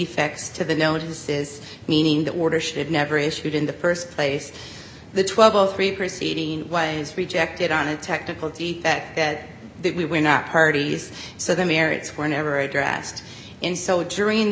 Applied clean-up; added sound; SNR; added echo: none; none; none; none.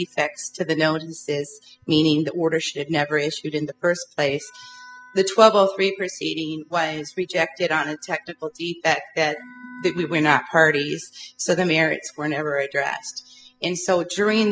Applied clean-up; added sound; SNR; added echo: classical method spectral subtraction.